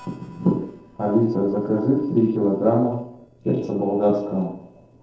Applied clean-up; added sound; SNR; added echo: neural separator model SepFormer DNS4.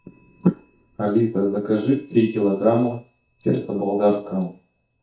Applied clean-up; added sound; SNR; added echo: neural mask model DeepFilterNet 3.